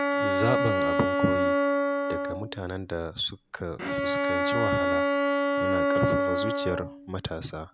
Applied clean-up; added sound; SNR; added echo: none; Bowed string instrument; -4 dB; none.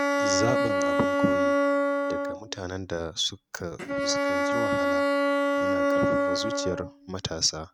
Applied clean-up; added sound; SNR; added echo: neural mask model RNNoise.